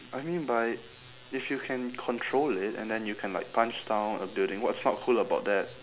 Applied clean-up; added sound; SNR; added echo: none; none; none; none.